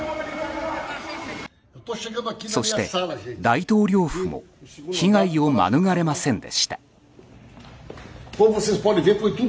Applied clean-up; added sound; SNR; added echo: none; none; none; none.